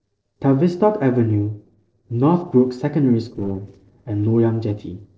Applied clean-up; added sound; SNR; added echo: neural separator model SepFormer DNS4.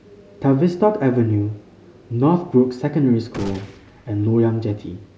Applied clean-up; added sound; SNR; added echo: none; Gunshot, gunfire; 17 dB; none.